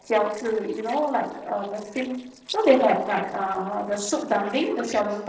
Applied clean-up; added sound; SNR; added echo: neural separator model SepFormer DNS4.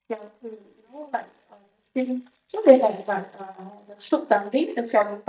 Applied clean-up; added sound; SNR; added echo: neural mask model DeepFilterNet 3.